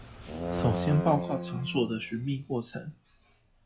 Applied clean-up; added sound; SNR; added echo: classical method log-MMSE.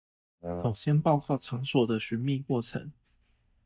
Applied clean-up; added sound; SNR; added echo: neural mask model DeepFilterNet 3.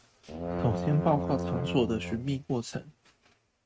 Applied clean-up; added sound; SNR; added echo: neural mask model RNNoise.